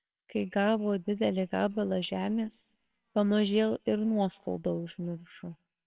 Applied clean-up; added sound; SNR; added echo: neural separator model SepFormer WHAMR!.